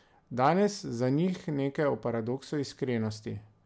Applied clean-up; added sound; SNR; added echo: none; none; none; none.